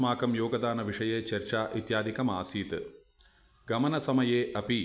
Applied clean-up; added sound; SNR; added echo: none; none; none; none.